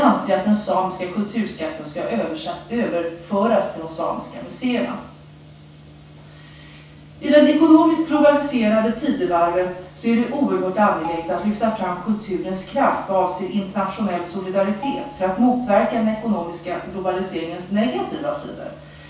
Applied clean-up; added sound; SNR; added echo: none; Marimba, xylophone; 16 dB; reverberation time 0.7 s.